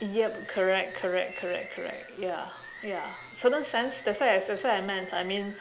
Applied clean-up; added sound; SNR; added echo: none; Bird; 17 dB; none.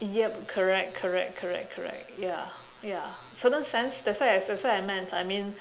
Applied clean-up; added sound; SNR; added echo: none; none; none; none.